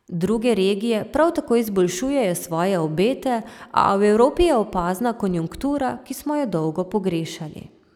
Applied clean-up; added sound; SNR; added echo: none; none; none; none.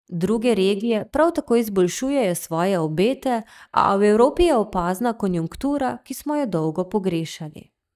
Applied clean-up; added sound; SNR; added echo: neural mask model DeepFilterNet 3.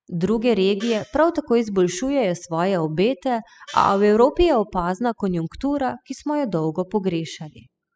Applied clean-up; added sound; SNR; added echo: classical method spectral subtraction.